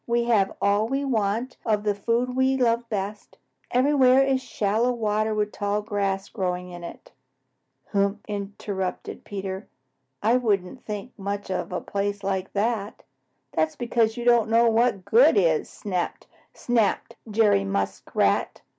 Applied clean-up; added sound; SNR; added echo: none; none; none; none.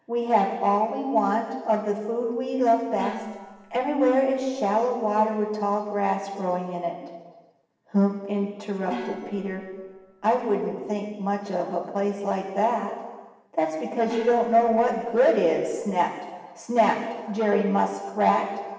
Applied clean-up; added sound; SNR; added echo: none; Gong; 16 dB; reverberation time 1.3 s.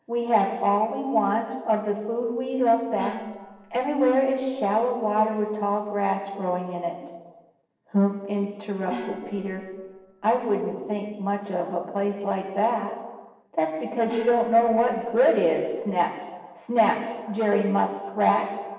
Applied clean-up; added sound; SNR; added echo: neural separator model SepFormer DNS4.